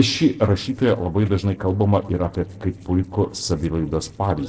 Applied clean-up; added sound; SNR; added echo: neural separator model SepFormer DNS4.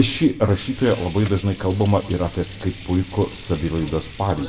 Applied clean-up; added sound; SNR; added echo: none; Sink (filling or washing) / Water; 13 dB; reverberation time 1.3 s.